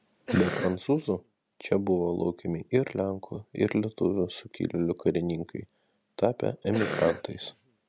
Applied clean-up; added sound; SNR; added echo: none; Cough; 6 dB; none.